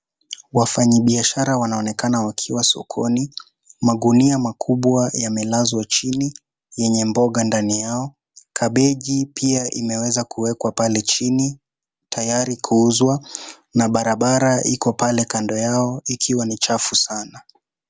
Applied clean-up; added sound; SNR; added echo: none; none; none; none.